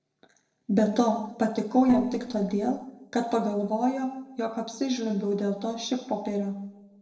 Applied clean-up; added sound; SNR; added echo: neural separator model SepFormer DNS4.